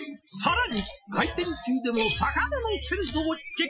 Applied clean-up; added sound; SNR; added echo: classical method Wiener filter.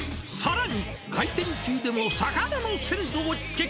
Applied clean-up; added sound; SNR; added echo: none; none; none; none.